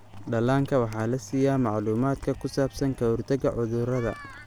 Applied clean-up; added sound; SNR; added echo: none; none; none; none.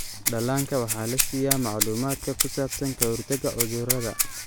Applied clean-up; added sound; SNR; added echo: none; Rattle (instrument); 1 dB; none.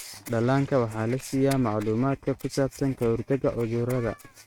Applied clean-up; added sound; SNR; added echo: neural mask model RNNoise.